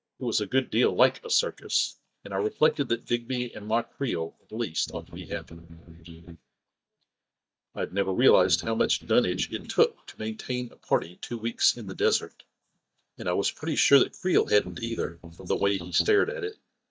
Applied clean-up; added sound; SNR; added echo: neural mask model DeepFilterNet 3.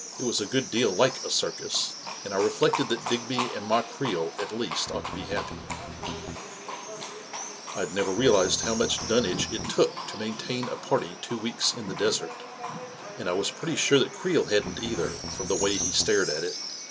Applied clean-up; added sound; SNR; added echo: none; Livestock, farm animals, working animals + Strum; 7 dB; none.